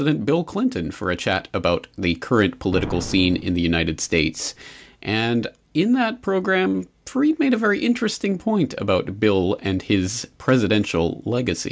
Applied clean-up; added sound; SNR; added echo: none; Explosion; 14 dB; none.